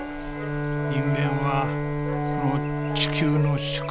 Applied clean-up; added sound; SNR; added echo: none; Bowed string instrument; 0 dB; none.